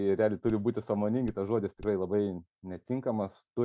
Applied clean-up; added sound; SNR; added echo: none; Hammer; 20 dB; none.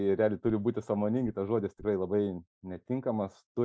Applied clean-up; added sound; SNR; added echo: neural mask model DeepFilterNet 3.